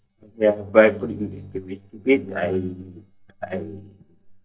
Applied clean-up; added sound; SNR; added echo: neural mask model DeepFilterNet 3.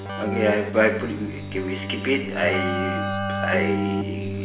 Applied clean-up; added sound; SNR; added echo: none; Keyboard (musical); 2 dB; reverberation time 0.7 s.